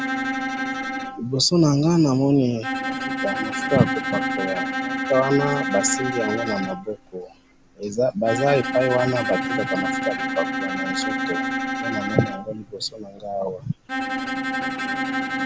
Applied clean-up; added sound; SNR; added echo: none; Bowed string instrument; 3 dB; none.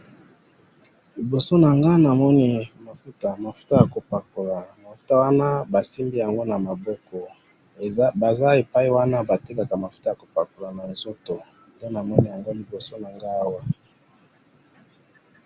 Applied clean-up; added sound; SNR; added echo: none; none; none; none.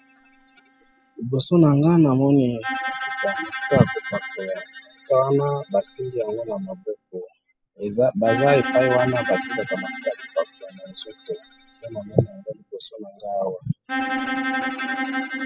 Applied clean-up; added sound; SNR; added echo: classical method spectral subtraction.